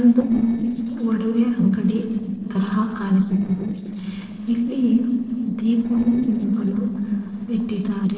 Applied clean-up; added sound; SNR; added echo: neural separator model SepFormer DNS4.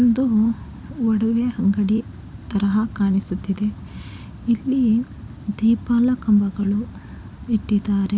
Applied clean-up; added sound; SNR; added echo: none; none; none; none.